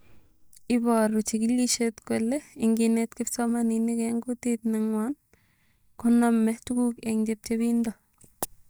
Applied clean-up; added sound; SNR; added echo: neural mask model DeepFilterNet 3.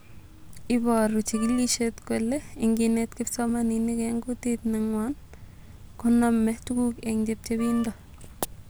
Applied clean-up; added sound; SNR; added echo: none; Wind instrument, woodwind instrument; 18 dB; none.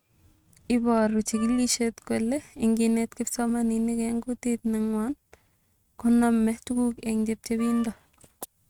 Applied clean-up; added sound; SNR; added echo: neural mask model RNNoise.